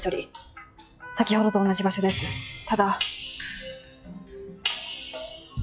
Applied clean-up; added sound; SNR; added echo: classical method log-MMSE.